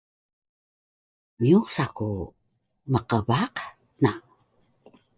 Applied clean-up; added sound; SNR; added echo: neural mask model DeepFilterNet 3.